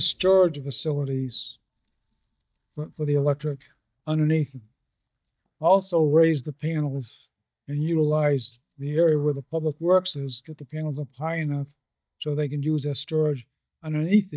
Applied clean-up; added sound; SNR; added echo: neural mask model DeepFilterNet 3.